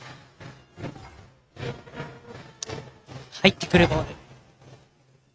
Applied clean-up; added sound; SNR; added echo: neural mask model RNNoise.